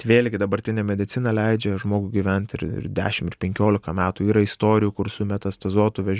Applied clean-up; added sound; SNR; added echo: none; none; none; none.